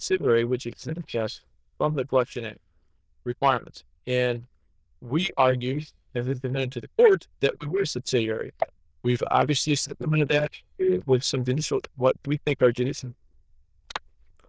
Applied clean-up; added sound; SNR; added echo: neural diffusion model UNIVERSE++.